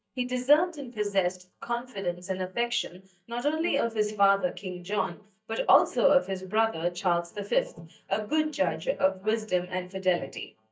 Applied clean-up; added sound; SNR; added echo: neural mask model DeepFilterNet 3.